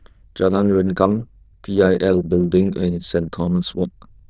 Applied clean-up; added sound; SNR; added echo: neural diffusion model UNIVERSE++.